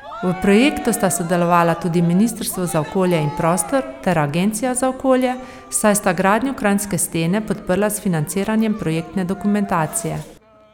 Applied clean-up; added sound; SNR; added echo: none; Cheering; 17 dB; none.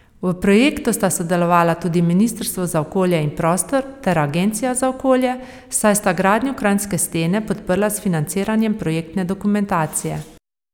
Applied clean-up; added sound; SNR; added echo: none; none; none; none.